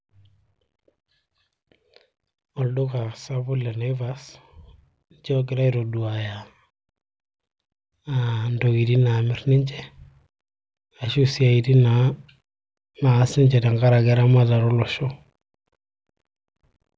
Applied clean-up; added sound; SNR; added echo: none; none; none; none.